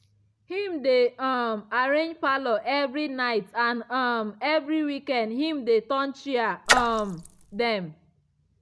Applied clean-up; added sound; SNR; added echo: none; Splash, splatter; 1 dB; none.